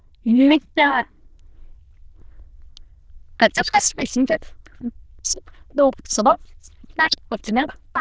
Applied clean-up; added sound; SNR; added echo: neural diffusion model UNIVERSE++.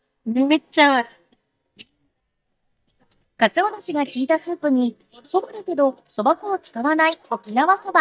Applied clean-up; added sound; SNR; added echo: neural mask model DeepFilterNet 3.